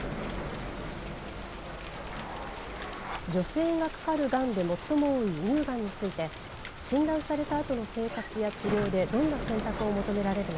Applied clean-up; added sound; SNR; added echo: none; Rain + Sliding door; 7 dB; none.